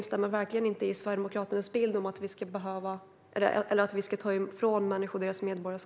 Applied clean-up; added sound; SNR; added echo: none; none; none; none.